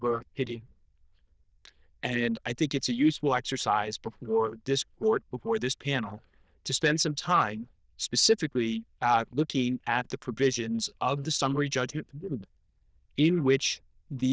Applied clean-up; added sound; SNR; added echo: neural diffusion model UNIVERSE++.